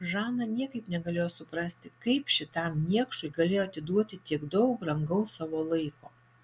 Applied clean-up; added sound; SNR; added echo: none; none; none; none.